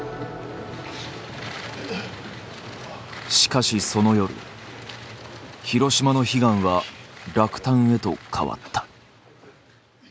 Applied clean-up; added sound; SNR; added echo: none; none; none; none.